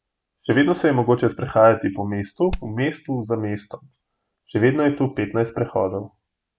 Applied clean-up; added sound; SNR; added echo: none; Hammer; 8 dB; none.